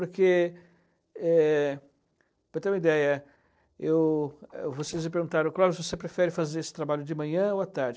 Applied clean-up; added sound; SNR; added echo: neural separator model SepFormer DNS4.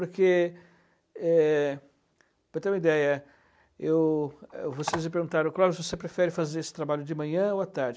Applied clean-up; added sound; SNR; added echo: none; Telephone; 11 dB; none.